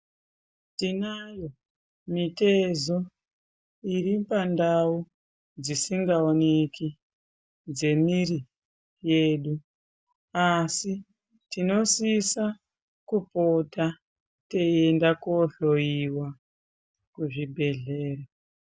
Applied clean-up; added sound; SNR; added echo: none; none; none; none.